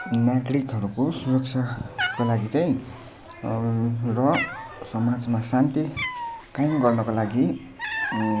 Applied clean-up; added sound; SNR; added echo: none; Cat; 11 dB; none.